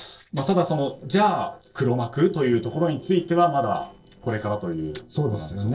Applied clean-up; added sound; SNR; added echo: neural separator model SepFormer DNS4.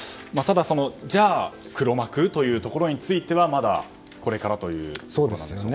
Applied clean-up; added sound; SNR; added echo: none; none; none; none.